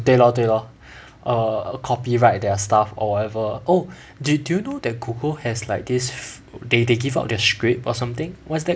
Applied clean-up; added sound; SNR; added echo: none; none; none; none.